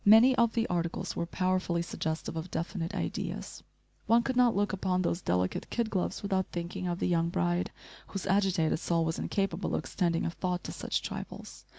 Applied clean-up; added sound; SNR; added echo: none; none; none; none.